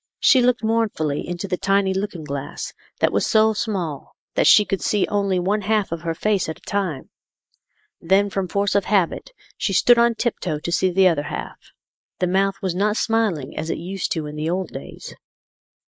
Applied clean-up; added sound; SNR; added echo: neural mask model Resemble Enhance denoiser.